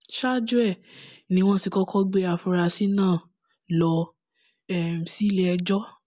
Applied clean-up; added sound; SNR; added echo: none; none; none; none.